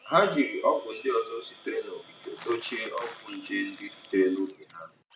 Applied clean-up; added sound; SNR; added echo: none; Crumpling, crinkling + Domestic sounds, home sounds; 19 dB; none.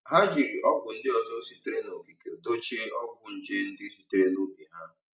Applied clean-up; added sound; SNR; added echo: none; none; none; none.